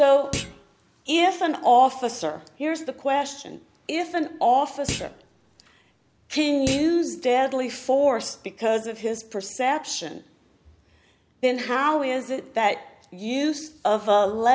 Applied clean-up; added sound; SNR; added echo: none; Thump, thud; 14 dB; none.